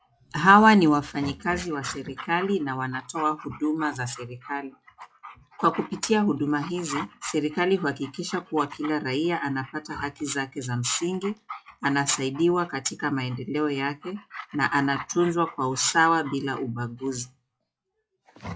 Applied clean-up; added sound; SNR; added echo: classical method log-MMSE.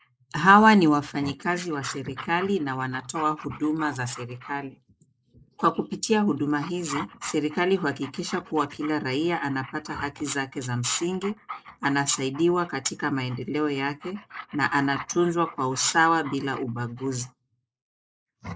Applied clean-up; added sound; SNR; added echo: neural mask model Resemble Enhance denoiser.